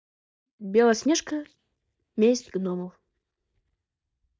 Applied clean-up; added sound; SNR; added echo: neural mask model DeepFilterNet 3.